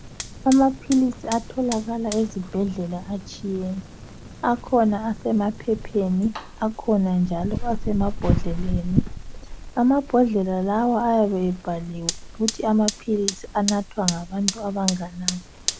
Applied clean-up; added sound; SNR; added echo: none; Fire; 7 dB; none.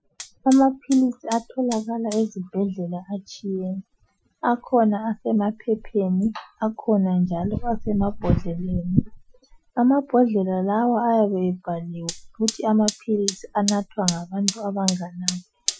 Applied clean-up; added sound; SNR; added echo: classical method Wiener filter.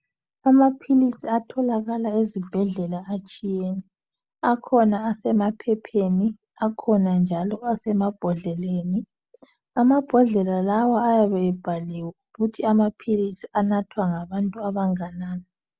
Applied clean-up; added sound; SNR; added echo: none; none; none; none.